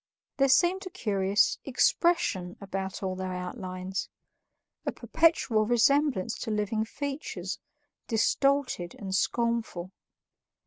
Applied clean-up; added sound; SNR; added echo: none; none; none; none.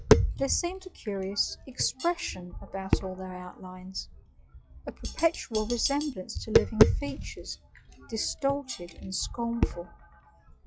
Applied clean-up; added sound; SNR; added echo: classical method log-MMSE.